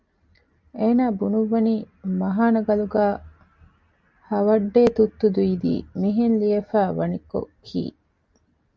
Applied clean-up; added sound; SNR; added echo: none; none; none; none.